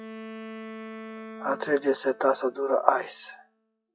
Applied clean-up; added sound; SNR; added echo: classical method log-MMSE.